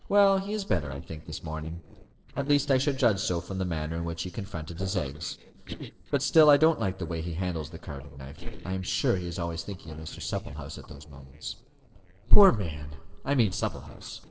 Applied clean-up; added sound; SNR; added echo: neural separator model SepFormer DNS4.